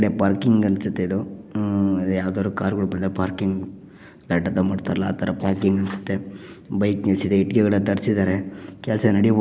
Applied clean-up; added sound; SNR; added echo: neural separator model SepFormer DNS4.